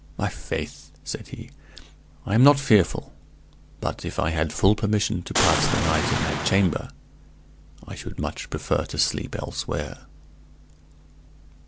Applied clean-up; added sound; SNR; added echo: none; Boom; -1 dB; none.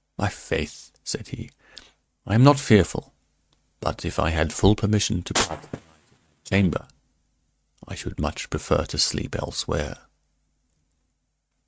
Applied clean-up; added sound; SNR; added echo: neural mask model RNNoise.